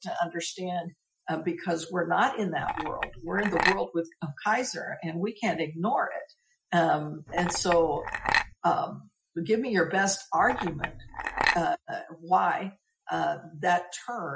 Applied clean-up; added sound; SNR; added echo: classical method Wiener filter.